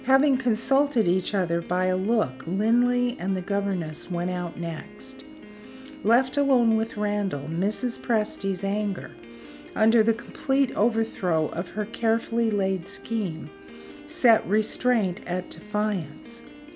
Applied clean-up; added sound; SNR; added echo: none; Piano; 17 dB; none.